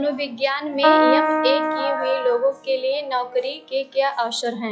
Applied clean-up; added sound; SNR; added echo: classical method log-MMSE.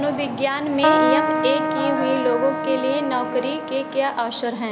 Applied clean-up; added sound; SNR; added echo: none; Keyboard (musical); 0 dB; none.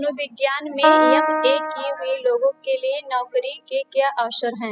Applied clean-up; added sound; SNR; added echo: classical method spectral subtraction.